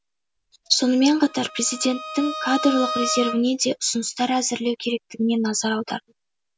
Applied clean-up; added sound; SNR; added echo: none; Bowed string instrument; 9 dB; none.